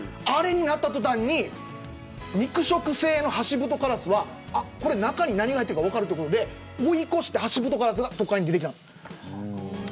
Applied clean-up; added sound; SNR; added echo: none; none; none; none.